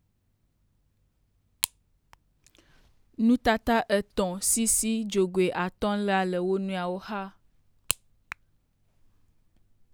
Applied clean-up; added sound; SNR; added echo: none; none; none; none.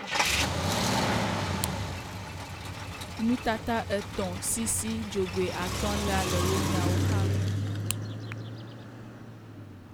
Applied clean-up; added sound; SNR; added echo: none; Car; -4 dB; none.